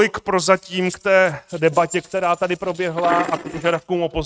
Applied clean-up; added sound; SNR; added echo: neural mask model RNNoise.